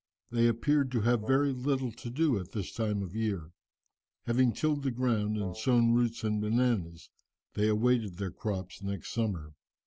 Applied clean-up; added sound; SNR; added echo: none; Wind instrument, woodwind instrument; 18 dB; none.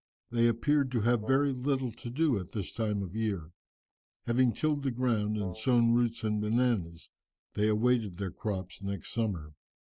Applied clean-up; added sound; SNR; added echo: neural separator model SepFormer DNS4.